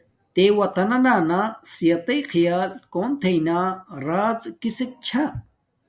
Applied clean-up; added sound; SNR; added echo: none; none; none; none.